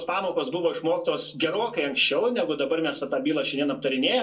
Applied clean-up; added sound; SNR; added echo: none; none; none; reverberation time 0.2 s.